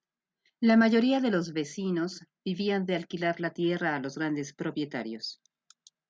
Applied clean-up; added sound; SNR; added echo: none; none; none; none.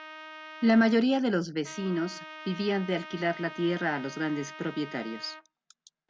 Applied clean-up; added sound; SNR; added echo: none; Trumpet; 16 dB; none.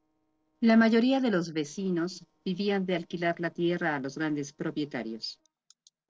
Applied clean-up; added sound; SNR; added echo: neural separator model SepFormer DNS4.